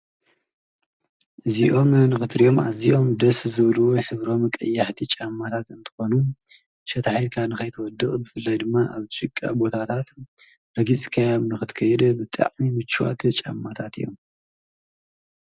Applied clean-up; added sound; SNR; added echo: none; none; none; none.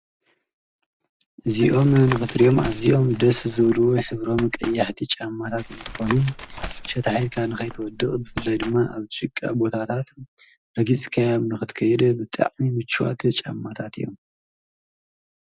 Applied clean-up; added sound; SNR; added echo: none; Tap; 13 dB; none.